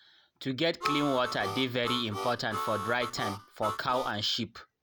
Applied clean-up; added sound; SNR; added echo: none; Harmonica; 5 dB; none.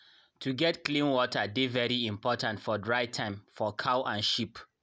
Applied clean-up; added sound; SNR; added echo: none; none; none; none.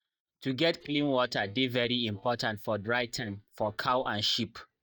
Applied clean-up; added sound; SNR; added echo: neural mask model DeepFilterNet 3.